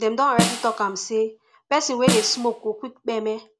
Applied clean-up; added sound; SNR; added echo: none; Snare drum; 4 dB; none.